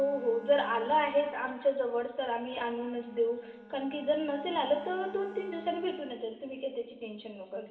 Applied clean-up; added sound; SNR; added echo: none; Bowed string instrument; 20 dB; reverberation time 2.9 s.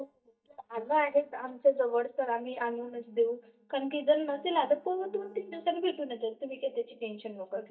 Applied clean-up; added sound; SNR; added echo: neural mask model DeepFilterNet 3.